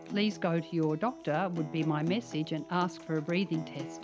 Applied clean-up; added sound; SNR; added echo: none; Acoustic guitar; 12 dB; none.